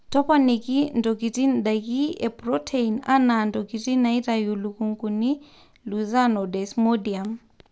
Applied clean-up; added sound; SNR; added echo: none; none; none; none.